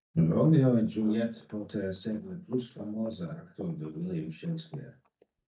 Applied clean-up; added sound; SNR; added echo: neural mask model DeepFilterNet 3.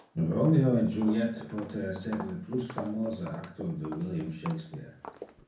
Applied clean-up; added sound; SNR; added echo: none; Walk, footsteps; 16 dB; reverberation time 0.6 s.